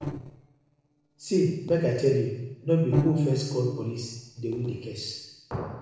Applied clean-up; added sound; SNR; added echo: neural separator model SepFormer DNS4.